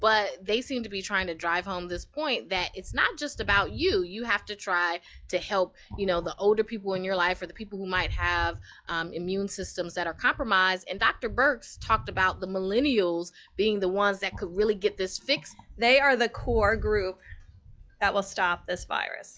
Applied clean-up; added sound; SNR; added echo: classical method log-MMSE.